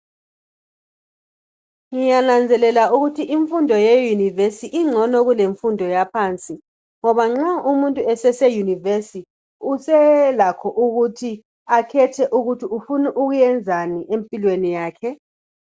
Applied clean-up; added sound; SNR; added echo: none; none; none; none.